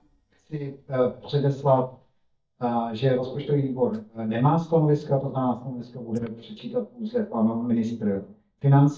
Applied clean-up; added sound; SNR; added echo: neural mask model DeepFilterNet 3.